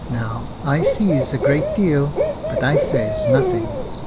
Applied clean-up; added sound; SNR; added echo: none; Cricket / Bird; 0 dB; none.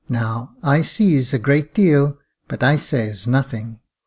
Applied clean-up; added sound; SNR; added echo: none; none; none; none.